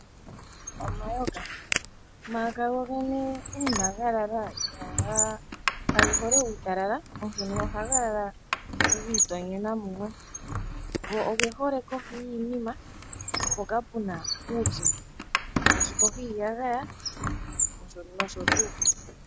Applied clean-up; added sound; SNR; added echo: none; Squeak; -3 dB; none.